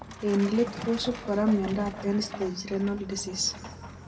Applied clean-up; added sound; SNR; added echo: none; Truck; 12 dB; reverberation time 1.2 s.